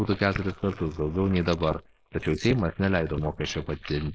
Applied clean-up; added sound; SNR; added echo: neural mask model Resemble Enhance denoiser.